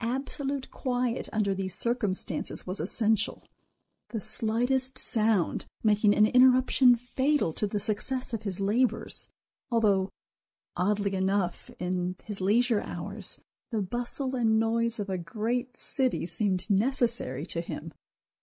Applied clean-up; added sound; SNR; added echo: none; none; none; none.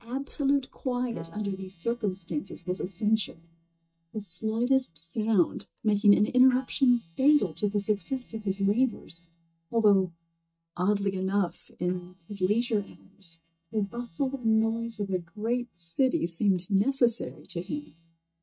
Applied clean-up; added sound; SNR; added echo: neural mask model DeepFilterNet 3.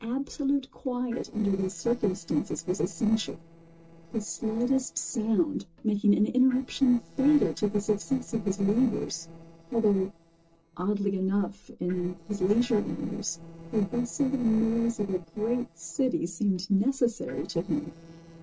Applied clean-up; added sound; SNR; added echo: neural separator model SepFormer DNS4.